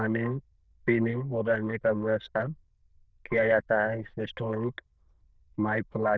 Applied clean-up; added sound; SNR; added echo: neural diffusion model UNIVERSE++.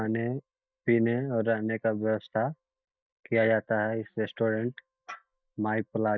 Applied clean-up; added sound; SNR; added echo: neural mask model DeepFilterNet 3.